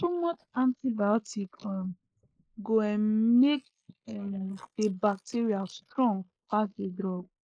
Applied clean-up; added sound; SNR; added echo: neural mask model Resemble Enhance denoiser.